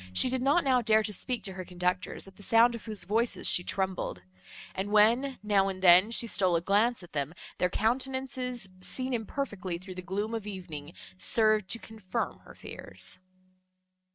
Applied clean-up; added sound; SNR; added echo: neural mask model RNNoise.